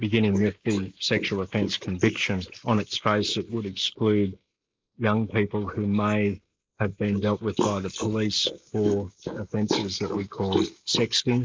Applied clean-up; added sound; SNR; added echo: neural mask model Resemble Enhance denoiser.